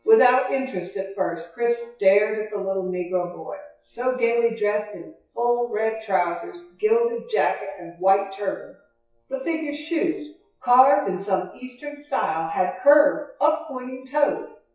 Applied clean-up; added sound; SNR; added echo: classical method WPE with log-MMSE.